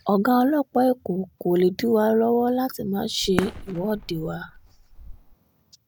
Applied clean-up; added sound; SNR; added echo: none; Fireworks; 12 dB; none.